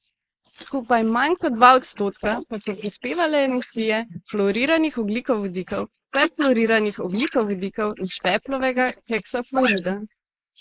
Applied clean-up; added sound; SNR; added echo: neural mask model Resemble Enhance denoiser.